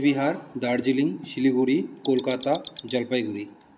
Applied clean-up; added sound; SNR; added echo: none; Mechanisms; 16 dB; none.